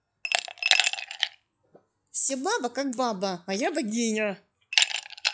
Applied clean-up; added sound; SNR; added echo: classical method log-MMSE.